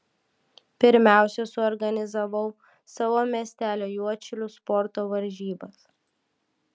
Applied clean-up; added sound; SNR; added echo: none; none; none; none.